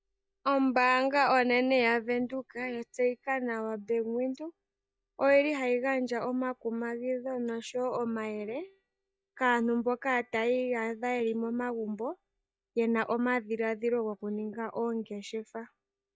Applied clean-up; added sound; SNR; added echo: neural mask model DeepFilterNet 3.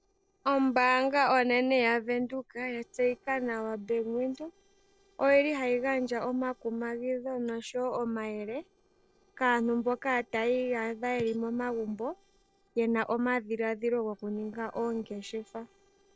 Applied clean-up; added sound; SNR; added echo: neural separator model SepFormer DNS4.